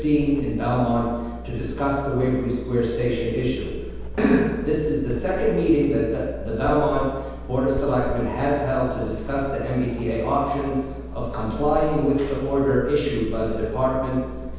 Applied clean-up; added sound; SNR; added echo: none; Writing; 13 dB; reverberation time 1.2 s.